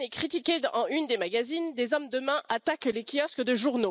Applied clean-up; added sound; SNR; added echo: none; none; none; none.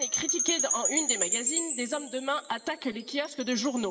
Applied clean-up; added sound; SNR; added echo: none; Wind chime / Percussion; -1 dB; reverberation time 2.8 s.